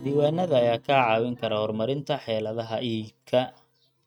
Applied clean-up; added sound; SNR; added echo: neural mask model RNNoise.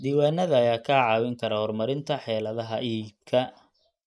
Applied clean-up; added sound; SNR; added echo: neural mask model Resemble Enhance denoiser.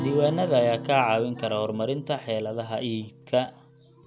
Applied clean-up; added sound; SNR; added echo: none; Acoustic guitar; 13 dB; none.